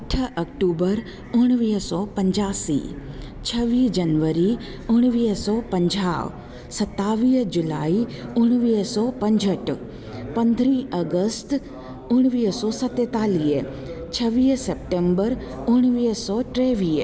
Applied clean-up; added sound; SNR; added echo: none; none; none; none.